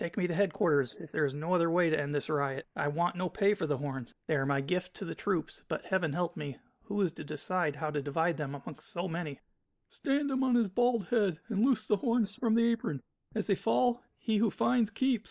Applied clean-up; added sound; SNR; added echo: neural mask model Resemble Enhance denoiser.